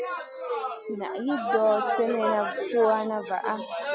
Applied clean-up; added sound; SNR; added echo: none; none; none; none.